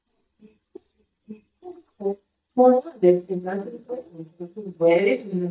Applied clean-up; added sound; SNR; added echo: neural mask model DeepFilterNet 3.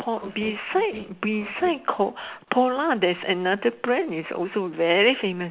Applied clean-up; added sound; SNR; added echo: none; none; none; none.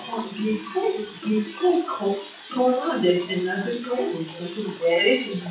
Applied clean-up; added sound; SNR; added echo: classical method WPE with log-MMSE.